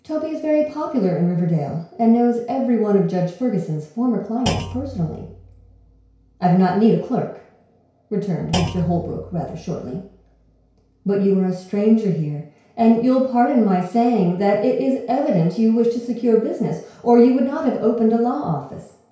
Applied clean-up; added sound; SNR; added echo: none; Thump, thud; 14 dB; reverberation time 0.6 s.